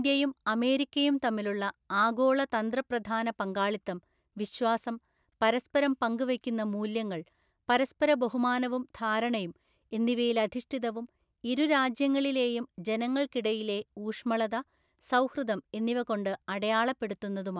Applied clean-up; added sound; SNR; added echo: none; none; none; none.